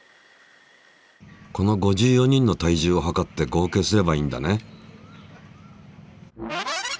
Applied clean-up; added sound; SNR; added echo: none; none; none; none.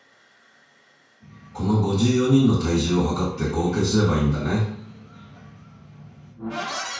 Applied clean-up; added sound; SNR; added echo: none; none; none; reverberation time 0.5 s.